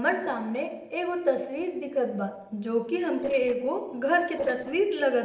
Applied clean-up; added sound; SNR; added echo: neural separator model SepFormer DNS4.